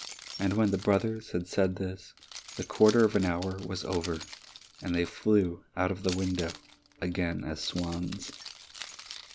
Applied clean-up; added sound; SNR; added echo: none; Keys jangling; 16 dB; none.